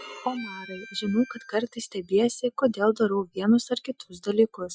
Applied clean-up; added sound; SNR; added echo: classical method Wiener filter.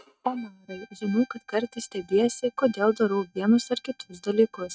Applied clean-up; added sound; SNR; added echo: neural mask model RNNoise.